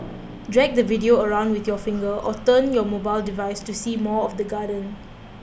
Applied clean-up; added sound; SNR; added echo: none; Drum + Crow; 19 dB; none.